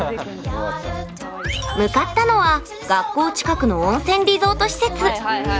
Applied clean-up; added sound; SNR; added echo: none; none; none; none.